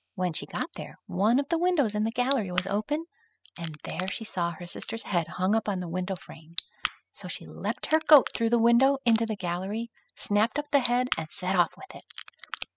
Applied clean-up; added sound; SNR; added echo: classical method spectral subtraction.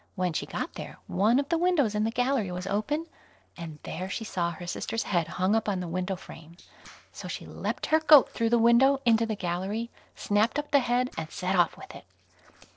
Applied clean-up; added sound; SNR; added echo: neural separator model SepFormer DNS4.